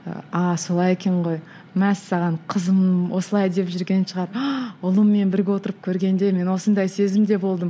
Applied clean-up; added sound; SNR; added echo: none; none; none; none.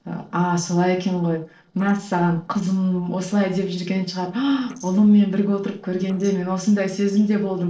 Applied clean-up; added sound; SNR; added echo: neural separator model SepFormer DNS4.